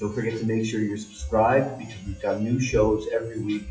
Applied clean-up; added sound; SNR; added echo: classical method WPE with log-MMSE.